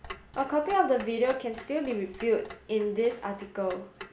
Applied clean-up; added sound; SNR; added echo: none; Clock; 18 dB; none.